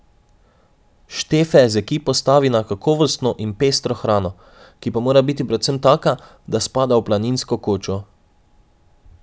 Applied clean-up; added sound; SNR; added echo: none; none; none; none.